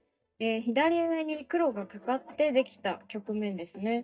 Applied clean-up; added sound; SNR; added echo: neural mask model DeepFilterNet 3.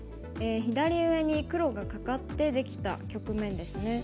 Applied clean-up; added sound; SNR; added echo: none; none; none; none.